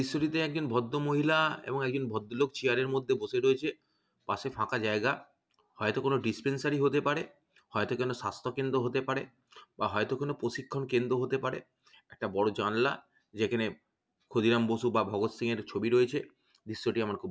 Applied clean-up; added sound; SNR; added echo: none; none; none; none.